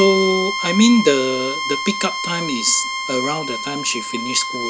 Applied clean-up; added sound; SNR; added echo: none; Bowed string instrument; 5 dB; none.